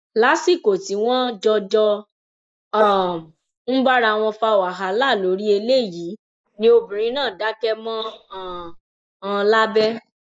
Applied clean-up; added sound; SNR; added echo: neural mask model Resemble Enhance denoiser.